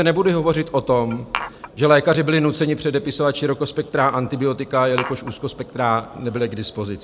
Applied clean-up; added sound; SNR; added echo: none; Glass; 12 dB; none.